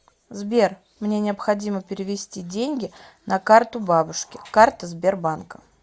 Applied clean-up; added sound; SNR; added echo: none; none; none; none.